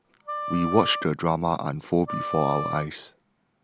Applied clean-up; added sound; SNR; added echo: none; Wind instrument, woodwind instrument; 7 dB; none.